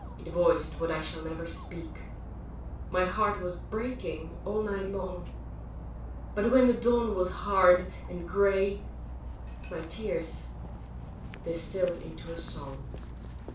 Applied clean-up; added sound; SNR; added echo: none; Dog; 9 dB; reverberation time 0.3 s.